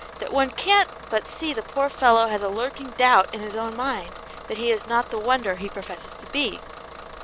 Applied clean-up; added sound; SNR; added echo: none; Bus / Engine; 15 dB; none.